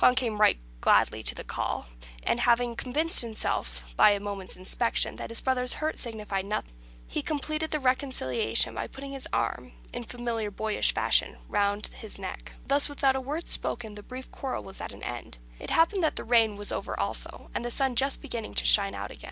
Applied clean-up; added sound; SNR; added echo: none; none; none; none.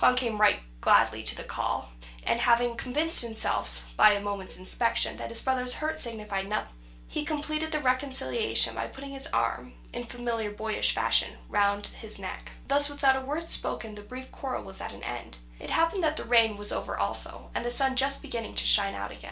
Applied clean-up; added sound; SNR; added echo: none; none; none; reverberation time 0.3 s.